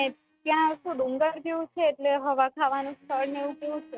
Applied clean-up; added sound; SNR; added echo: neural mask model RNNoise.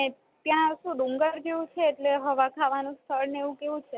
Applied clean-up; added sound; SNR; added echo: none; none; none; none.